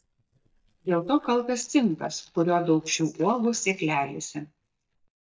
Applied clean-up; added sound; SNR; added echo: neural mask model DeepFilterNet 3.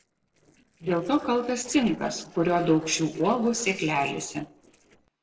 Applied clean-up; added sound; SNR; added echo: neural separator model SepFormer DNS4.